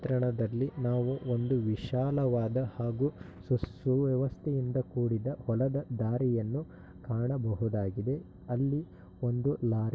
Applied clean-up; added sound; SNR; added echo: none; none; none; none.